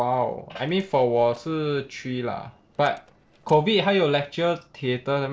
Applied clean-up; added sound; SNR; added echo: neural separator model SepFormer DNS4.